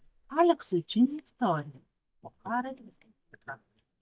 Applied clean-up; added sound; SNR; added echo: neural mask model DeepFilterNet 3.